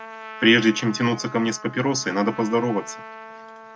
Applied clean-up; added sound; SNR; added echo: none; Trumpet; 16 dB; none.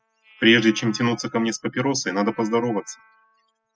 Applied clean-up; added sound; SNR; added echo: classical method spectral subtraction.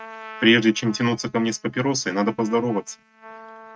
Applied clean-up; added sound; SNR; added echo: neural mask model RNNoise.